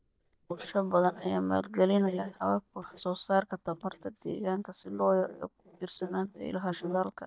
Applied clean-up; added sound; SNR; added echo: neural mask model DeepFilterNet 3.